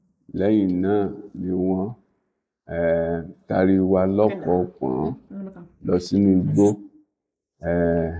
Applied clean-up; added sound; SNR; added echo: neural mask model Resemble Enhance denoiser.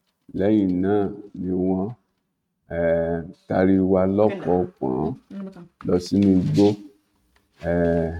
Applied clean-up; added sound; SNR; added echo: neural mask model RNNoise.